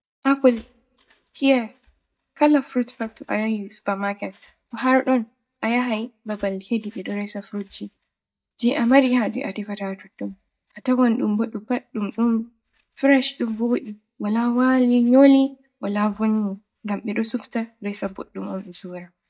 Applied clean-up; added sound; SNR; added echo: neural mask model DeepFilterNet 3.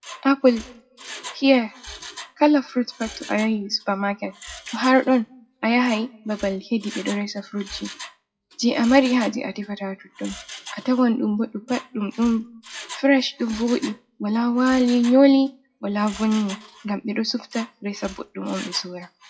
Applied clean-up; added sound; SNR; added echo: classical method WPE with log-MMSE.